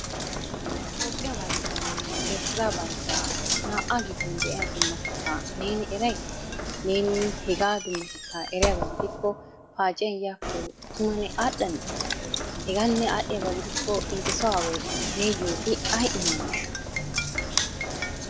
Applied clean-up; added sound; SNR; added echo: none; Knock; 1 dB; none.